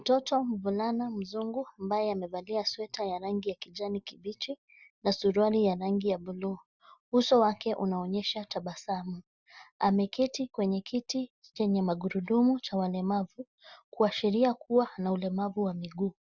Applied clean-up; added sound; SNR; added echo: none; none; none; none.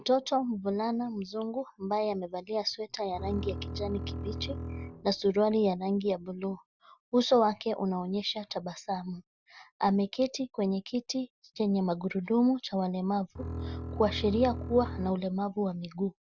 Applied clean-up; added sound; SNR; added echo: none; Bowed string instrument; 8 dB; none.